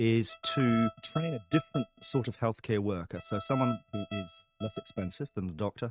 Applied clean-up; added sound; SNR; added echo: neural mask model RNNoise.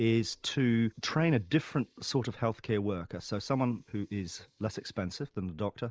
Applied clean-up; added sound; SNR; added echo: neural mask model Resemble Enhance denoiser.